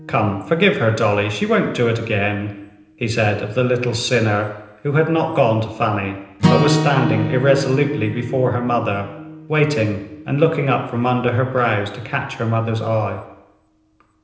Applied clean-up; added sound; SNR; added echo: none; Acoustic guitar / Strum; 9 dB; reverberation time 0.9 s.